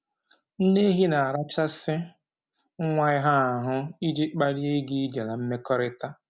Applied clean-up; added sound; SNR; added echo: none; none; none; none.